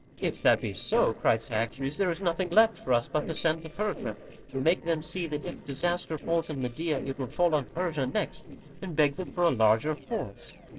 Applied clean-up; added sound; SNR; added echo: neural separator model SepFormer DNS4.